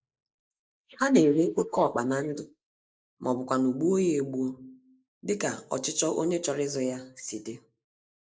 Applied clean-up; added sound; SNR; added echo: neural mask model Resemble Enhance denoiser.